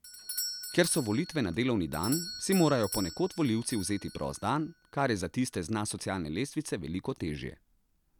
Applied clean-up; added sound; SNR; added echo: none; Doorbell; 13 dB; none.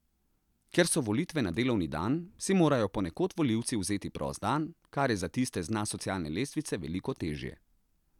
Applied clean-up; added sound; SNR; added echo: none; none; none; none.